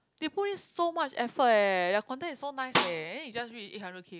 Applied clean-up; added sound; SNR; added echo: none; Snare drum; 2 dB; none.